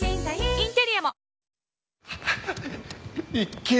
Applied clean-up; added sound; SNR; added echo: none; none; none; none.